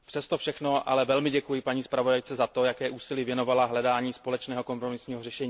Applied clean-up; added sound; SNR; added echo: none; none; none; none.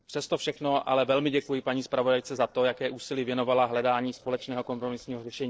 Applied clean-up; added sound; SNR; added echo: neural separator model SepFormer DNS4.